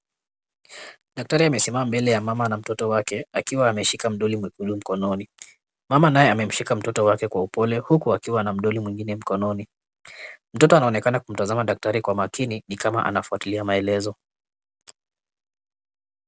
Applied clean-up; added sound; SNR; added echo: none; none; none; none.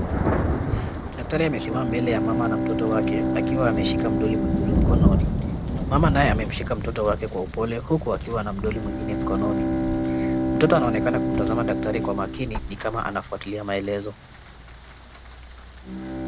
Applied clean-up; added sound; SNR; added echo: none; Bowed string instrument + Thunder; -3 dB; none.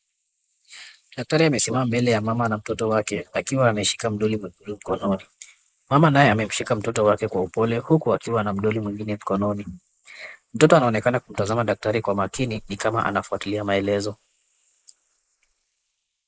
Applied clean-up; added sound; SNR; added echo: neural mask model Resemble Enhance denoiser.